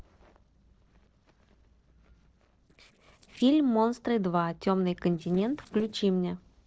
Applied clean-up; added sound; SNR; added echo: neural separator model SepFormer DNS4.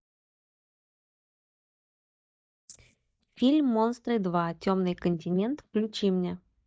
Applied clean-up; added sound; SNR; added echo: neural mask model DeepFilterNet 3.